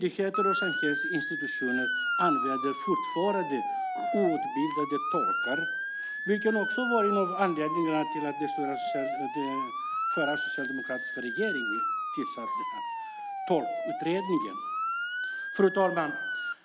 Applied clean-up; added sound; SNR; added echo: none; Motor vehicle (road) / Siren; 1 dB; none.